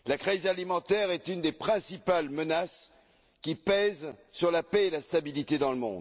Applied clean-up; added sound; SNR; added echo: none; none; none; none.